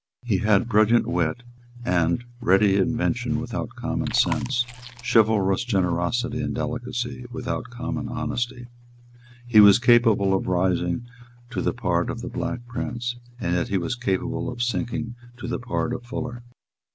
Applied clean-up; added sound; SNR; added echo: none; Chewing, mastication; 14 dB; none.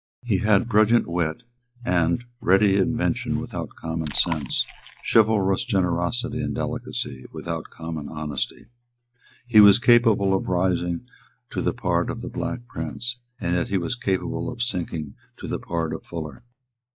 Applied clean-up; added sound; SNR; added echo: classical method log-MMSE.